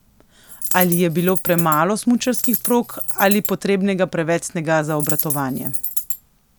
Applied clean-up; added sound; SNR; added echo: none; Coin (dropping); 5 dB; none.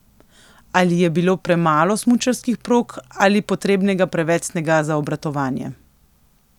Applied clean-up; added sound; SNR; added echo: none; none; none; none.